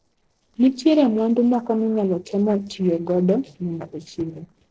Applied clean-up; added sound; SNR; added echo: neural separator model SepFormer DNS4.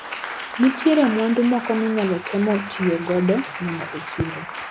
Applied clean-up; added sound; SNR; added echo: none; Applause; 10 dB; none.